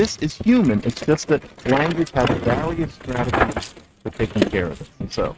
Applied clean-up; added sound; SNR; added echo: neural mask model RNNoise.